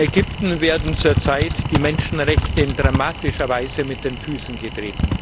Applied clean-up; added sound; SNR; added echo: none; Typing; 1 dB; none.